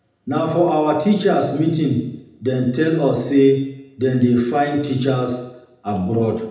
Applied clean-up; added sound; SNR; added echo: none; none; none; reverberation time 0.8 s.